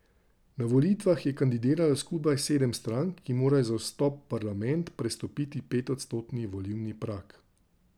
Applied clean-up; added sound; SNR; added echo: none; none; none; none.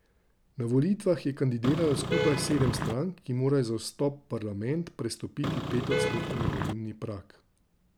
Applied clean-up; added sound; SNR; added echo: none; Vehicle horn, car horn, honking; 0 dB; none.